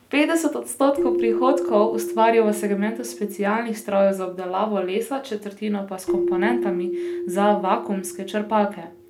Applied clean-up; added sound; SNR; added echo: none; Keyboard (musical); 6 dB; none.